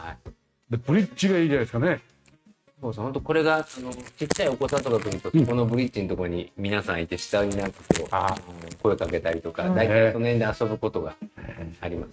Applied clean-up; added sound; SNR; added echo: neural mask model RNNoise.